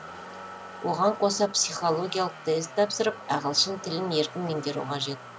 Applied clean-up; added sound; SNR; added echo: none; Motor vehicle (road); 14 dB; none.